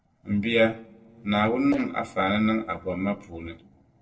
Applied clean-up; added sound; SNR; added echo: neural separator model SepFormer DNS4.